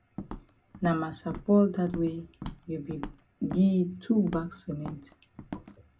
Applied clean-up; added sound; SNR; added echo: none; Walk, footsteps; 14 dB; reverberation time 0.2 s.